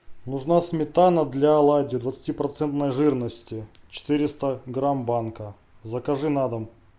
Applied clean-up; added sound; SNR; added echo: none; none; none; none.